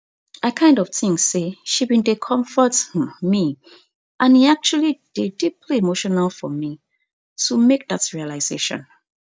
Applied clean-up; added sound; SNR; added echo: none; none; none; none.